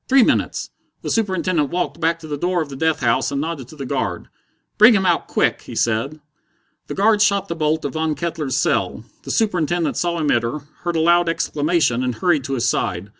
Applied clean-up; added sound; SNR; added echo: none; none; none; none.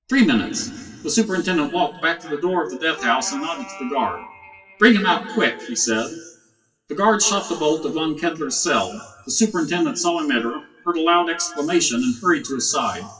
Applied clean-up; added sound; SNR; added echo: classical method WPE with log-MMSE.